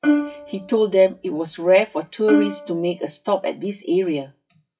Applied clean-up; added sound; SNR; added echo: classical method WPE with log-MMSE.